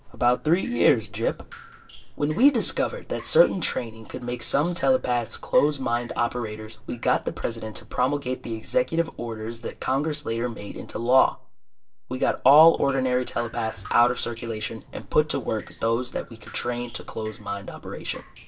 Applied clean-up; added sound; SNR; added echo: neural separator model SepFormer DNS4.